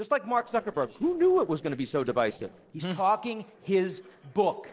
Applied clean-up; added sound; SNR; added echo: neural separator model SepFormer DNS4.